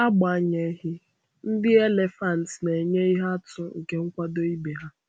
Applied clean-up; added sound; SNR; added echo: none; none; none; none.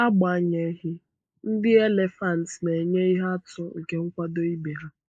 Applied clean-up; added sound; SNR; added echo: neural mask model Resemble Enhance denoiser.